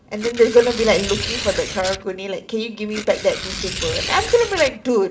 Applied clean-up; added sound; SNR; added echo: none; Tearing; 8 dB; reverberation time 0.4 s.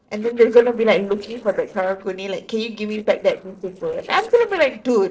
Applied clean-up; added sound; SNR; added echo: neural separator model SepFormer DNS4.